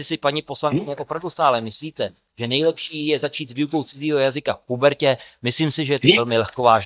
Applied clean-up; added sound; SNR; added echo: neural mask model DeepFilterNet 3.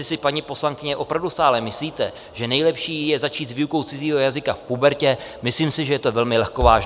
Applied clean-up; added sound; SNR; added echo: none; none; none; none.